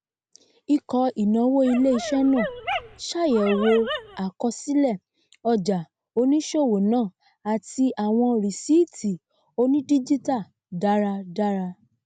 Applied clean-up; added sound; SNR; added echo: none; Dog; 9 dB; none.